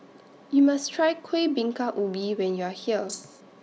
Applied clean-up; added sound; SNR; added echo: none; Rattle (instrument); 14 dB; none.